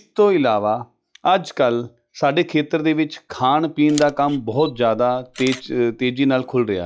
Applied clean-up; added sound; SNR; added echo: classical method log-MMSE.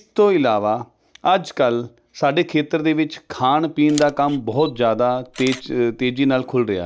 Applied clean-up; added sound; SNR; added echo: none; Camera; 18 dB; none.